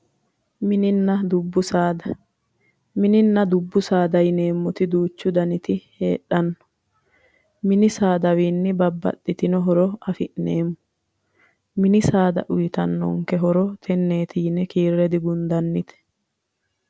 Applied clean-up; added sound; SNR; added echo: none; none; none; none.